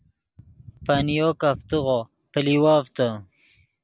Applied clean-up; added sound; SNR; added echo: none; none; none; none.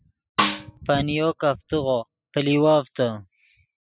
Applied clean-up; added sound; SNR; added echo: classical method spectral subtraction.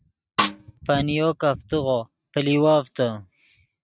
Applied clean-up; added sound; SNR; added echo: neural mask model RNNoise.